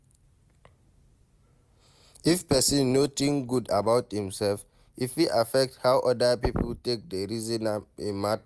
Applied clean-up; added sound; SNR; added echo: none; none; none; none.